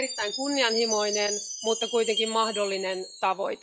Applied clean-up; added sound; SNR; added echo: classical method log-MMSE.